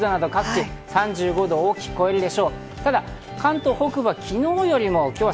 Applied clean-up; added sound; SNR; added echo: none; none; none; none.